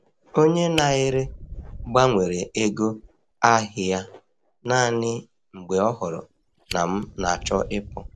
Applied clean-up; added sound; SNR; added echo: none; Fire; 17 dB; none.